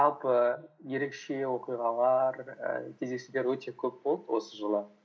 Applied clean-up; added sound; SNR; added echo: neural mask model Resemble Enhance denoiser.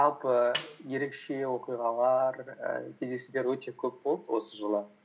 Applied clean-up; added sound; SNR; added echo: none; Snare drum; 11 dB; none.